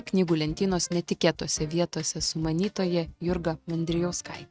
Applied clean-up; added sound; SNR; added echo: neural mask model RNNoise.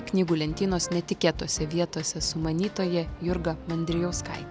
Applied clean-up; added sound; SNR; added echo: none; Wind instrument, woodwind instrument; 18 dB; none.